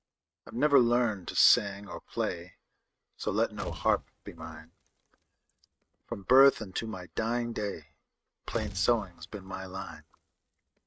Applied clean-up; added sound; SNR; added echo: neural mask model RNNoise.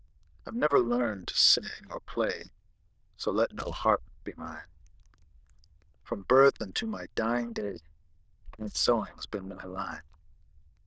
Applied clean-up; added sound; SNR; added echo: neural diffusion model UNIVERSE++.